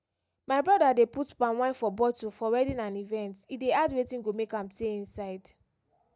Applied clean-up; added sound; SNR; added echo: none; none; none; none.